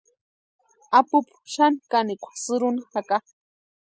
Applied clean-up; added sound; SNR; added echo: none; none; none; none.